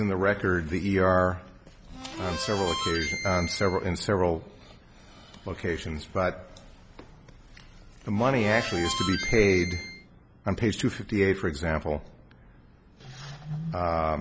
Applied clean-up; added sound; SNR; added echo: none; Harmonica; 7 dB; none.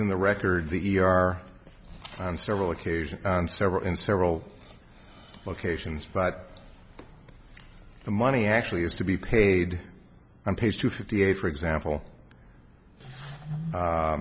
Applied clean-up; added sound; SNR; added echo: none; none; none; none.